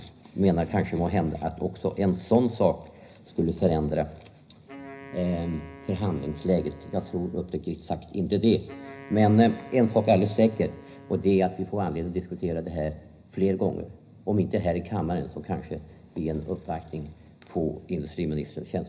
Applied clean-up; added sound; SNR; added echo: none; Wind instrument, woodwind instrument; 20 dB; reverberation time 0.5 s.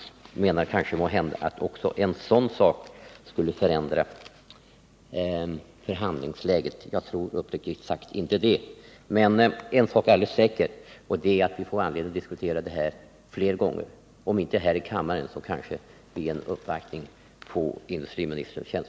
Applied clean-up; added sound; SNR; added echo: none; none; none; none.